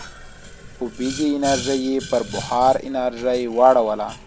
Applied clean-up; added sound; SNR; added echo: none; Boiling; 14 dB; none.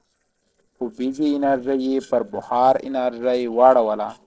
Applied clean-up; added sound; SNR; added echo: neural separator model SepFormer DNS4.